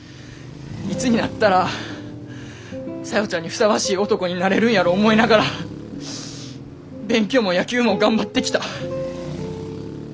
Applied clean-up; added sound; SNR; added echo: none; Traffic noise, roadway noise; 15 dB; none.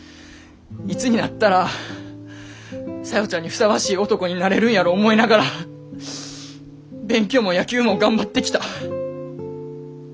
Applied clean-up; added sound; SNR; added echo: none; none; none; none.